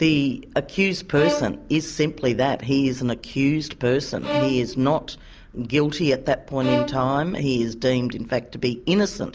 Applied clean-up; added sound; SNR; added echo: none; Bowed string instrument; 8 dB; none.